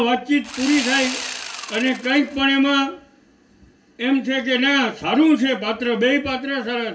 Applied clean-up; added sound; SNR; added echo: none; Sawing; 10 dB; reverberation time 0.2 s.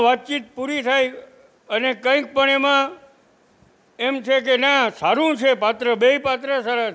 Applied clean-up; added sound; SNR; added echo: none; none; none; none.